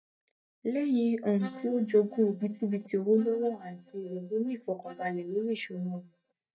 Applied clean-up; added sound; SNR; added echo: neural mask model DeepFilterNet 3.